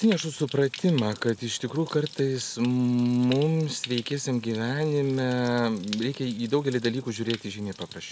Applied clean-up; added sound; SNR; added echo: none; Stream; 17 dB; none.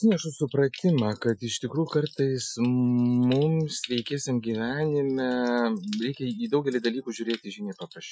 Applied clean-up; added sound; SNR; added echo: classical method Wiener filter.